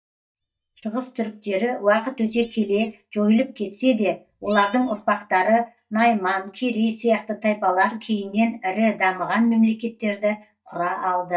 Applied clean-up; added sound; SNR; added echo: neural mask model DeepFilterNet 3.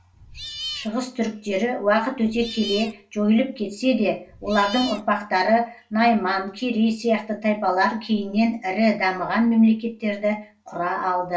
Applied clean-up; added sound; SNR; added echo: none; Cat; 12 dB; reverberation time 0.2 s.